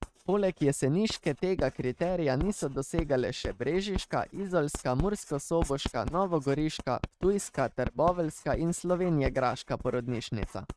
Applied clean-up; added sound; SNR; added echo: neural mask model RNNoise.